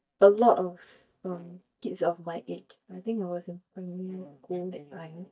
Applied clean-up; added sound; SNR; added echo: neural mask model DeepFilterNet 3.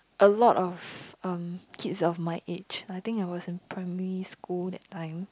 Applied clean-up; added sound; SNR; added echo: none; none; none; none.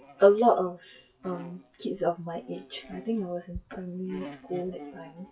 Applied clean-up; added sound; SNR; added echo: classical method WPE with log-MMSE.